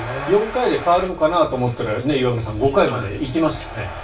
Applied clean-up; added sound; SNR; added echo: none; none; none; reverberation time 0.1 s.